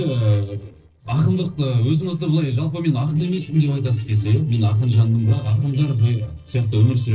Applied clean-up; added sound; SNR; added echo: neural separator model SepFormer DNS4.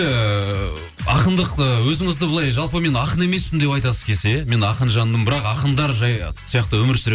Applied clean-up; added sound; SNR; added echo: none; none; none; none.